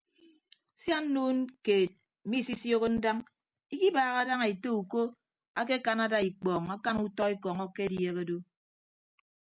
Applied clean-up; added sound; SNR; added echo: none; none; none; none.